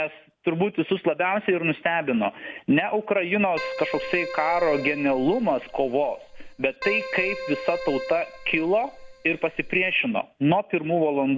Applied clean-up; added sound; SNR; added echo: none; Keyboard (musical); 11 dB; none.